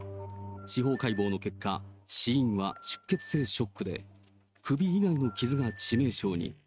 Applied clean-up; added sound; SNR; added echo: neural mask model RNNoise.